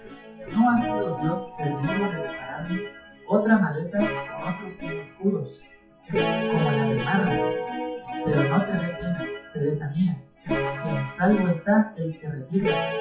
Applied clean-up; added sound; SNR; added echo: classical method WPE with log-MMSE.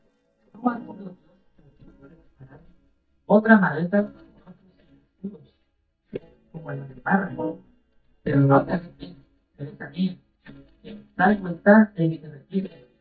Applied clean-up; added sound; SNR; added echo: neural mask model DeepFilterNet 3.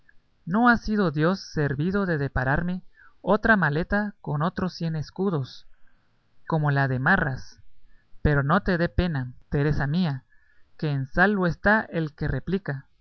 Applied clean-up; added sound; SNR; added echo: none; none; none; none.